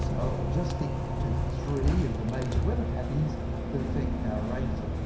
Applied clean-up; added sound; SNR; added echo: none; Bus; -5 dB; reverberation time 0.7 s.